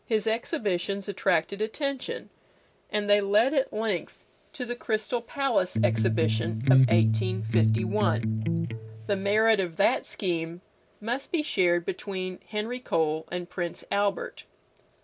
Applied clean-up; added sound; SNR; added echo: none; Electric guitar; -3 dB; none.